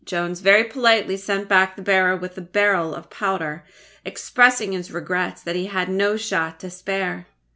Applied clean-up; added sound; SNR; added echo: none; none; none; none.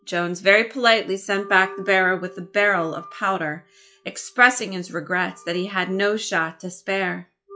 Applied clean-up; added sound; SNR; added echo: classical method log-MMSE.